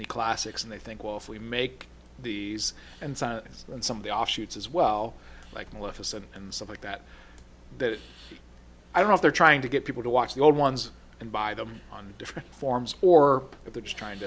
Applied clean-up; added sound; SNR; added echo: none; none; none; none.